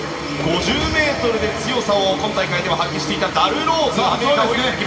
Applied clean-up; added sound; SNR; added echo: none; Bird; 15 dB; reverberation time 2.1 s.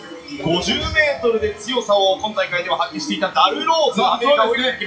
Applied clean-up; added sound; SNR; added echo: classical method WPE with log-MMSE.